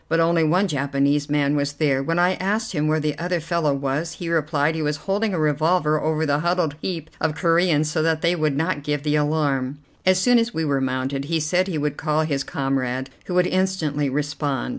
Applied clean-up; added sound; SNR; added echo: none; none; none; none.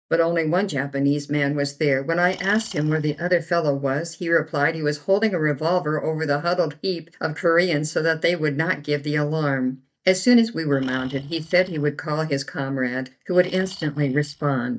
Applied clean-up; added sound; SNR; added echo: neural mask model DeepFilterNet 3.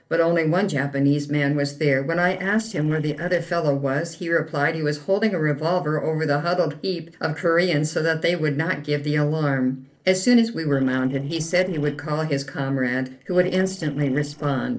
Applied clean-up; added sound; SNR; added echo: neural separator model SepFormer DNS4.